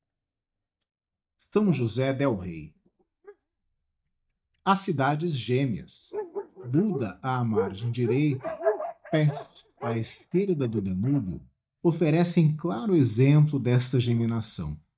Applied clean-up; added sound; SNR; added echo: neural mask model DeepFilterNet 3.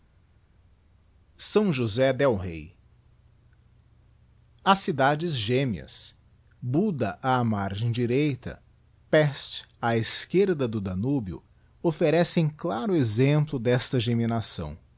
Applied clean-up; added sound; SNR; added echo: none; none; none; none.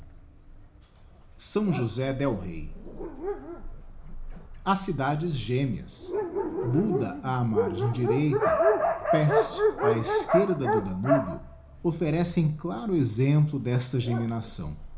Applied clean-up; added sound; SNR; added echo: none; Dog; 2 dB; reverberation time 0.4 s.